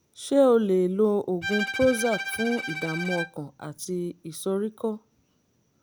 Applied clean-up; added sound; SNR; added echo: none; Bowed string instrument; 8 dB; none.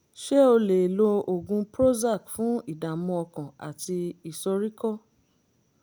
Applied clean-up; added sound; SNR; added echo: none; none; none; none.